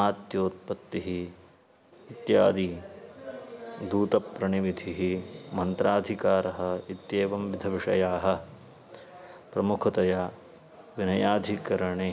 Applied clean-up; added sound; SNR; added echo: none; none; none; none.